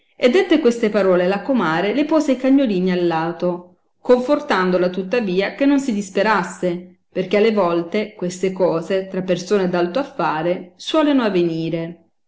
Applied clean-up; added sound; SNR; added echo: none; none; none; none.